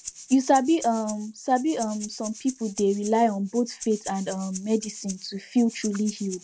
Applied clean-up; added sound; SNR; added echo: none; Rattle (instrument); 16 dB; none.